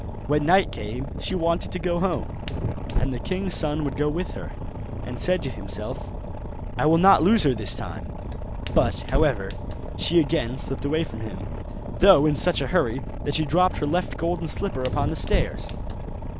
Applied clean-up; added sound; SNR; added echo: none; Boat, Water vehicle + Fire; 4 dB; none.